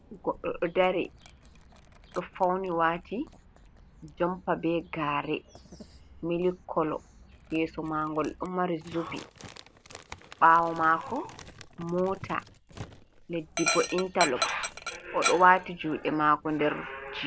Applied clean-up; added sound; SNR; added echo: none; Dog; 11 dB; none.